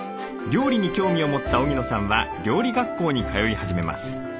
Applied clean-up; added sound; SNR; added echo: none; none; none; none.